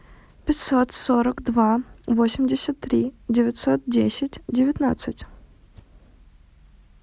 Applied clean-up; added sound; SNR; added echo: none; none; none; none.